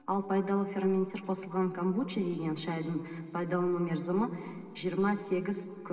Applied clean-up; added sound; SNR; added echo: none; none; none; reverberation time 2.7 s.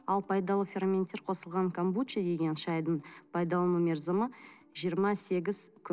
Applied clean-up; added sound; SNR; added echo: none; none; none; none.